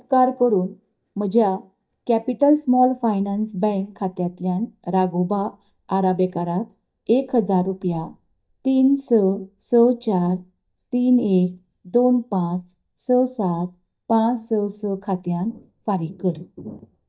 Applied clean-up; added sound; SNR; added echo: neural mask model DeepFilterNet 3.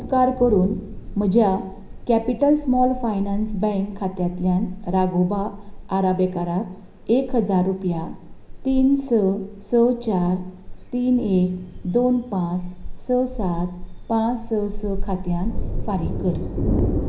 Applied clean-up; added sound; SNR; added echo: none; Thunder; 7 dB; reverberation time 0.4 s.